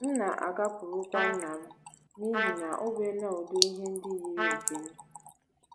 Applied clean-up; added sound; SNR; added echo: none; Trickle, dribble / Splash, splatter + Trumpet; 2 dB; none.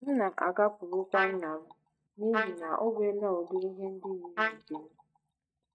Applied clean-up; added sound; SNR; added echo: neural mask model DeepFilterNet 3.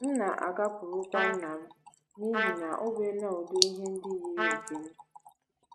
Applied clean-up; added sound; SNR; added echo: neural mask model RNNoise.